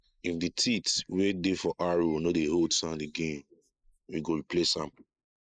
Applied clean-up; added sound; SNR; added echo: neural mask model Resemble Enhance denoiser.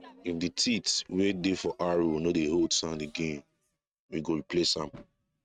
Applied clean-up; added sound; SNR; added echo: neural mask model RNNoise.